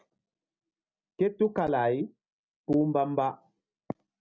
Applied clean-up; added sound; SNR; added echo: none; none; none; none.